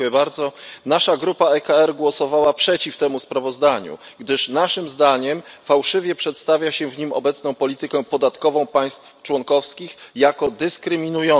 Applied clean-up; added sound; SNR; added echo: none; none; none; none.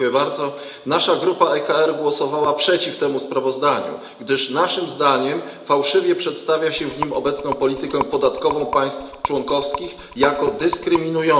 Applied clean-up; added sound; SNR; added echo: none; Rattle; 11 dB; reverberation time 0.8 s.